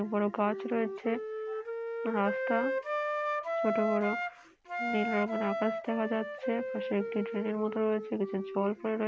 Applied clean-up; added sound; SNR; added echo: none; Wind instrument, woodwind instrument; 3 dB; none.